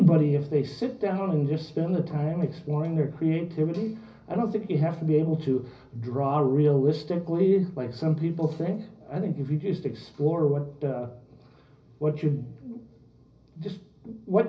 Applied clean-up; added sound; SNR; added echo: none; none; none; reverberation time 0.5 s.